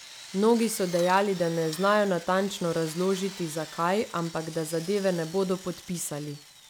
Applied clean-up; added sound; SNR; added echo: none; Drill; 17 dB; none.